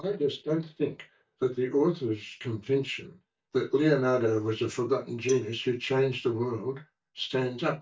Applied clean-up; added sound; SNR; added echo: neural mask model DeepFilterNet 3.